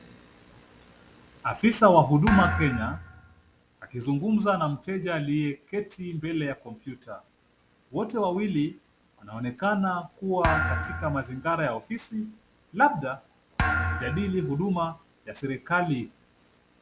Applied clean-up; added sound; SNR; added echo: none; Thump, thud; 3 dB; none.